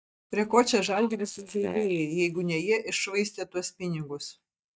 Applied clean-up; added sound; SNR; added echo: neural mask model DeepFilterNet 3.